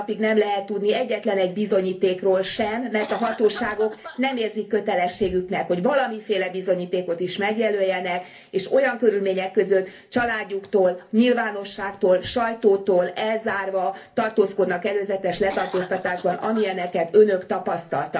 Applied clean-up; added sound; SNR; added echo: none; Cough; 14 dB; reverberation time 0.3 s.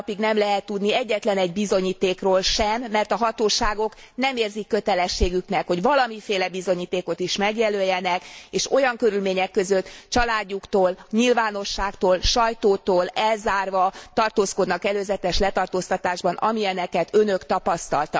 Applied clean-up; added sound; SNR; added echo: none; none; none; none.